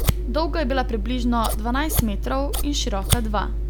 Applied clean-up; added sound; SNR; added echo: none; Scissors; -2 dB; none.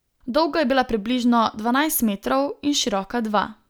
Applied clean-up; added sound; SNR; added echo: none; none; none; none.